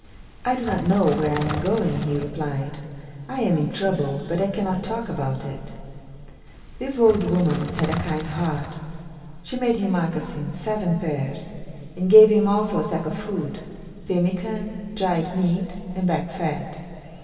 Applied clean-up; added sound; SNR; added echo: none; Crackle; 12 dB; reverberation time 2.6 s.